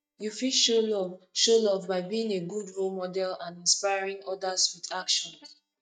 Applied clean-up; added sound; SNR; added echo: neural mask model DeepFilterNet 3.